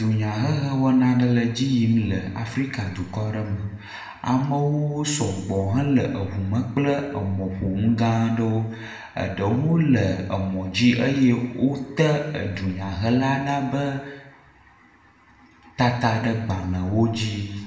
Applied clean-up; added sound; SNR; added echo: none; none; none; reverberation time 0.9 s.